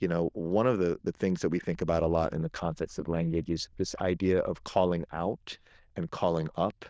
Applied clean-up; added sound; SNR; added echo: neural diffusion model UNIVERSE++.